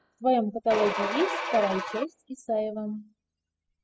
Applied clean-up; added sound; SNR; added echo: classical method spectral subtraction.